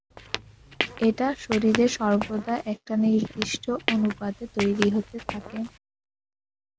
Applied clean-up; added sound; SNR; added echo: none; Squeak / Walk, footsteps; 8 dB; none.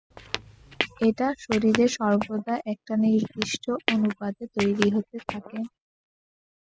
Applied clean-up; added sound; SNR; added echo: classical method spectral subtraction.